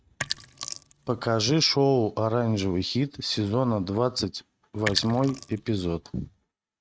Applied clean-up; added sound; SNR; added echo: neural mask model RNNoise.